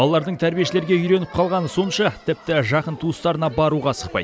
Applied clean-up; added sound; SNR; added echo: none; none; none; none.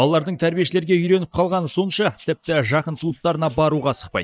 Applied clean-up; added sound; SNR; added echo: neural mask model DeepFilterNet 3.